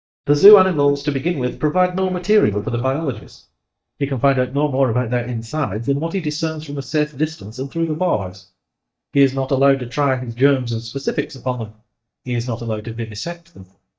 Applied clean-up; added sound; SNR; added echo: neural mask model DeepFilterNet 3.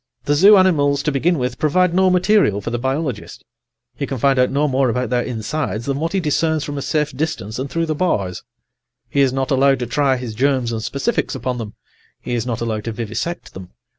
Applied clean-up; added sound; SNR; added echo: none; none; none; none.